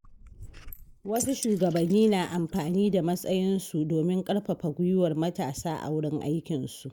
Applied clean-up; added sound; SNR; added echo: neural mask model Resemble Enhance denoiser.